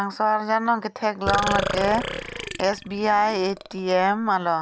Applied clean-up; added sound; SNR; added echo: none; Burping, eructation; 7 dB; none.